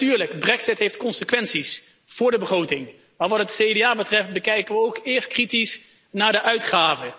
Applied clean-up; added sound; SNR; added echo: none; none; none; none.